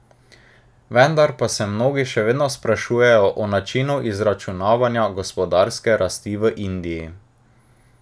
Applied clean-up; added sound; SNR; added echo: none; none; none; none.